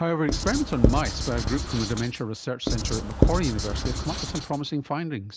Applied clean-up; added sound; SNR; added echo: none; Writing; -1 dB; none.